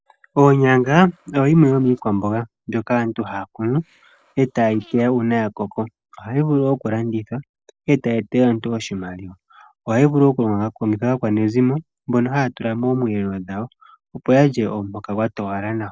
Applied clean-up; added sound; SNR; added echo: neural separator model SepFormer DNS4.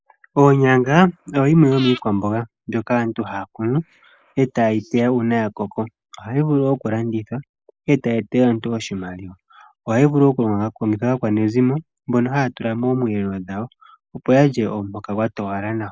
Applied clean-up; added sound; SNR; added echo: neural mask model Resemble Enhance denoiser.